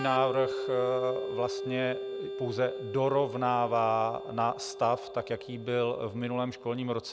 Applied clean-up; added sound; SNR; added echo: none; Organ; 8 dB; none.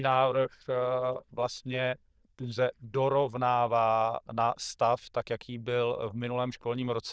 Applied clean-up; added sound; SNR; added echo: neural diffusion model UNIVERSE++.